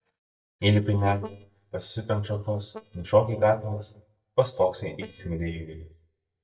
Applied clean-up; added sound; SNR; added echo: neural mask model DeepFilterNet 3.